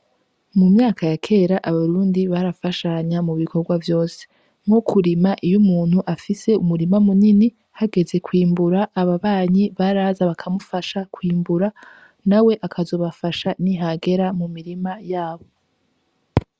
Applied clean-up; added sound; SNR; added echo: none; none; none; none.